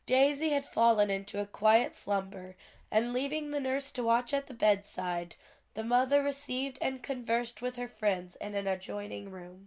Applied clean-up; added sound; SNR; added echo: none; none; none; none.